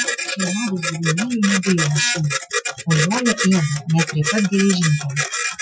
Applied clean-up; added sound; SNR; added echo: classical method Wiener filter.